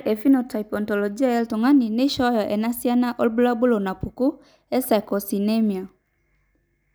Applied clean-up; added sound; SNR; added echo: none; none; none; none.